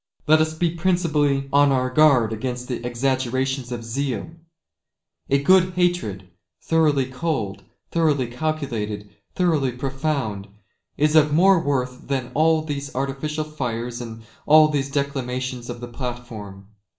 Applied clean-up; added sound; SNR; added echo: none; none; none; reverberation time 0.4 s.